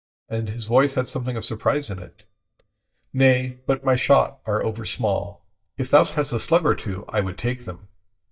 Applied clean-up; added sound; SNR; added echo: neural mask model DeepFilterNet 3.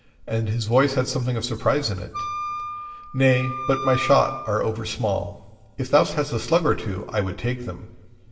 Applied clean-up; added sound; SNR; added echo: none; Wind instrument, woodwind instrument; 8 dB; reverberation time 1.5 s.